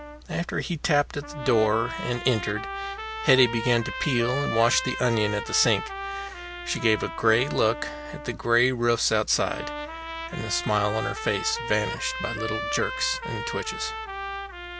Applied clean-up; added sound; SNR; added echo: none; Trumpet; 8 dB; none.